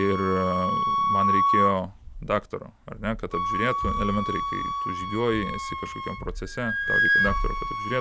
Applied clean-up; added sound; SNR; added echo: none; Wind instrument, woodwind instrument; -2 dB; none.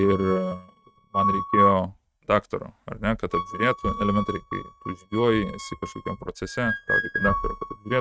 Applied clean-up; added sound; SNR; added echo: neural mask model RNNoise.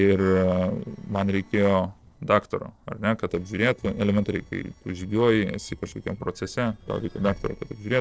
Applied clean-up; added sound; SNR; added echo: neural separator model SepFormer DNS4.